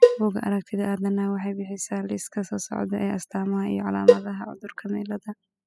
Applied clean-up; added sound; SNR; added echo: classical method spectral subtraction.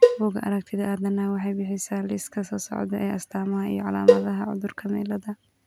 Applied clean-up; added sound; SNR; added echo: none; Cowbell; -4 dB; none.